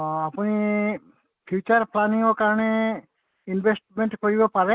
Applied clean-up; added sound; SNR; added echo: none; none; none; none.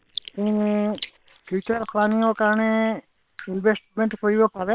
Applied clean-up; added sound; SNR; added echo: neural separator model SepFormer WHAM!.